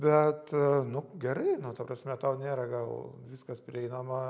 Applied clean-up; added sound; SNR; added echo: none; none; none; none.